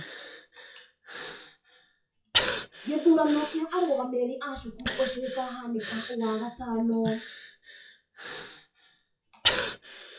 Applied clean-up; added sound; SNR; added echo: classical method WPE with log-MMSE.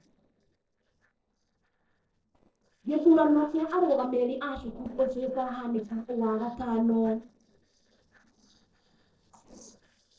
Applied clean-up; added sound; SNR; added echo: neural separator model SepFormer DNS4.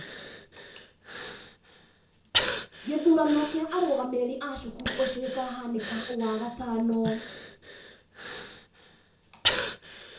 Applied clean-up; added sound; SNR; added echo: none; Breathing; 5 dB; reverberation time 0.5 s.